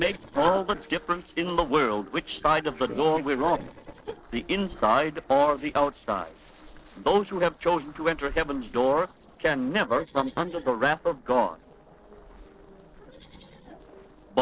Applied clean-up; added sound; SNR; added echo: neural separator model SepFormer DNS4.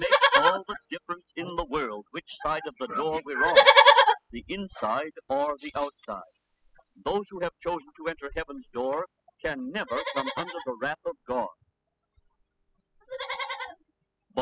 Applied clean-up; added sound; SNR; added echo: classical method spectral subtraction.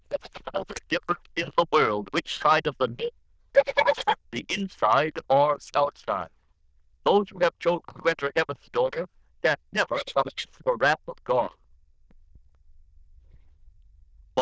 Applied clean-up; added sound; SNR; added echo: neural diffusion model UNIVERSE++.